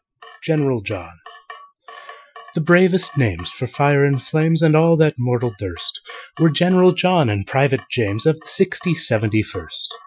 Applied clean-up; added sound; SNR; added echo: classical method Wiener filter.